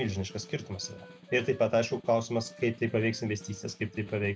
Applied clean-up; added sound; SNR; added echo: none; Wind instrument, woodwind instrument + Snare drum; 20 dB; none.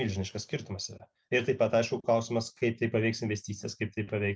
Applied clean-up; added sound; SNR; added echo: none; none; none; none.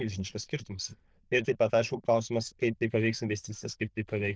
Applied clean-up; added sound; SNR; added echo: neural diffusion model UNIVERSE++.